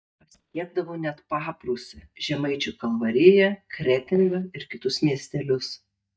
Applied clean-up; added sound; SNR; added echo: neural mask model DeepFilterNet 3.